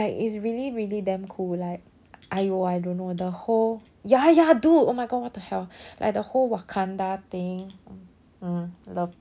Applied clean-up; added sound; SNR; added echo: none; none; none; none.